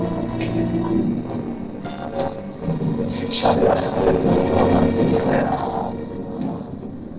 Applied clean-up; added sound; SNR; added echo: neural separator model SepFormer DNS4.